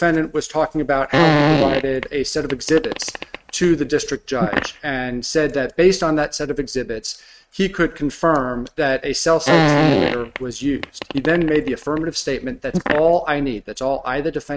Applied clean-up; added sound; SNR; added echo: neural mask model RNNoise.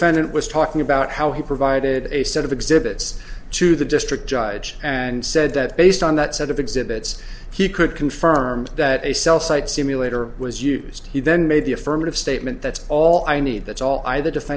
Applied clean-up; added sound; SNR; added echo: none; none; none; none.